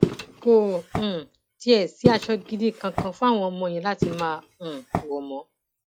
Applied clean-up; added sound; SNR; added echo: classical method log-MMSE.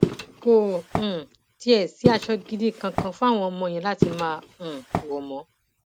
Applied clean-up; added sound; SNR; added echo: none; Walk, footsteps; 5 dB; none.